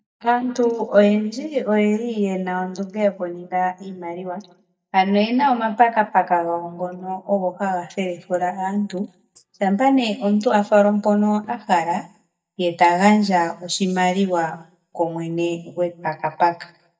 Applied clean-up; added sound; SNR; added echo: neural mask model DeepFilterNet 3.